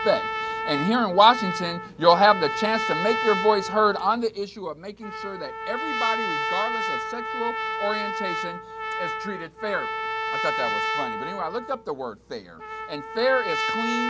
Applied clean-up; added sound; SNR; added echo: none; Trumpet; 4 dB; none.